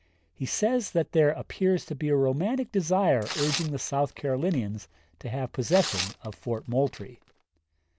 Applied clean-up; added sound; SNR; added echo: none; Tearing; 10 dB; none.